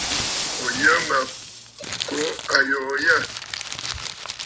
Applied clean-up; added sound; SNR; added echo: none; Shatter + Crumpling, crinkling; 5 dB; none.